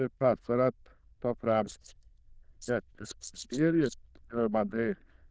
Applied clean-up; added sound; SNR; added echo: neural diffusion model UNIVERSE++.